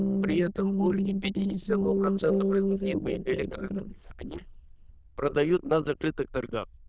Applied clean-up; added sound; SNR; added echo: neural diffusion model UNIVERSE++.